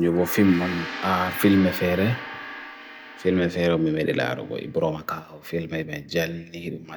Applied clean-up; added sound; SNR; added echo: none; Gong; 13 dB; none.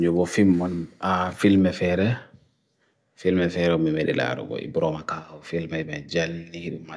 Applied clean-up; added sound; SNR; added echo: none; none; none; none.